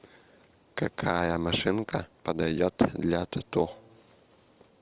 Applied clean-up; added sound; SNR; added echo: none; none; none; none.